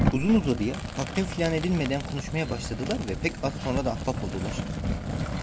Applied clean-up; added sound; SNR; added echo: none; Fire; 3 dB; none.